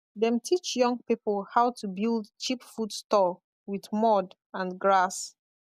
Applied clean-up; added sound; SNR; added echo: none; none; none; none.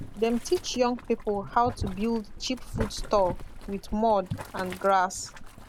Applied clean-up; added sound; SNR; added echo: none; Boiling; 10 dB; none.